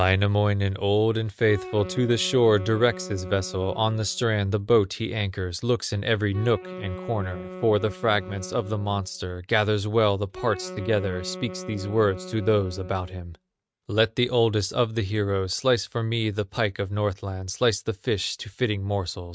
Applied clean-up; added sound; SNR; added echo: neural mask model RNNoise.